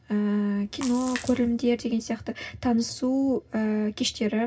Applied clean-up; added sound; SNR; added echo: none; Splash, splatter; 16 dB; reverberation time 0.4 s.